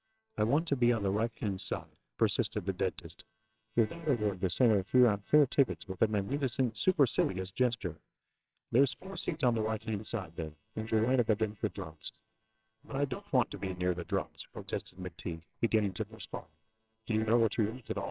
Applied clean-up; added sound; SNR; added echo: neural separator model SepFormer WHAMR!.